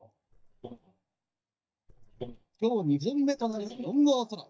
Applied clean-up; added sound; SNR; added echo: neural mask model DeepFilterNet 3.